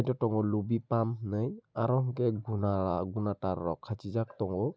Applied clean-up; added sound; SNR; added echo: none; none; none; none.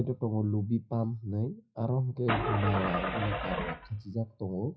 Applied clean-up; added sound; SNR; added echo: classical method WPE with log-MMSE.